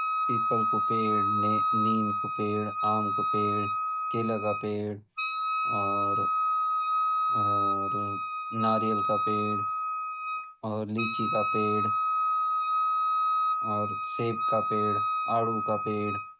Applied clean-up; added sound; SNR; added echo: none; Wind instrument, woodwind instrument; -5 dB; none.